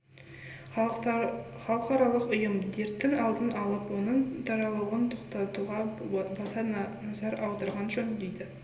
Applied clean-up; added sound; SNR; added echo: none; Slam / Wood; 17 dB; reverberation time 1.4 s.